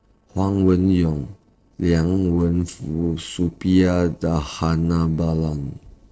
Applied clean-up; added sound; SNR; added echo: neural separator model SepFormer DNS4.